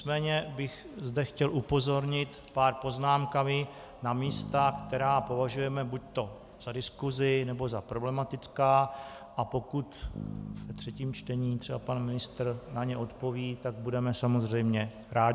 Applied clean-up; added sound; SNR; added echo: none; Bass guitar; 18 dB; none.